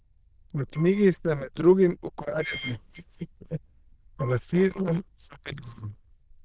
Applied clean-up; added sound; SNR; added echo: neural diffusion model UNIVERSE++.